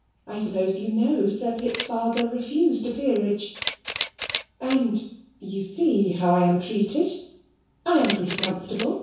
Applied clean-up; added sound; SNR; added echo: none; Camera; 8 dB; reverberation time 0.6 s.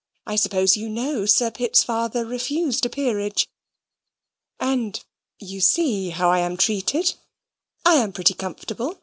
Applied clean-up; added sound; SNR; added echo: none; none; none; none.